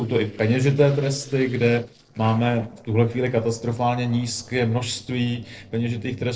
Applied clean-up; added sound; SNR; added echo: neural separator model SepFormer DNS4.